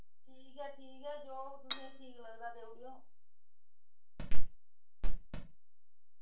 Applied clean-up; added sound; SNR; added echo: none; Cutlery, silverware / Dishes, pots, and pans; 15 dB; reverberation time 0.3 s.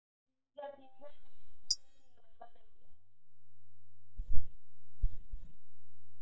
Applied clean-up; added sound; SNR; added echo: neural mask model DeepFilterNet 3.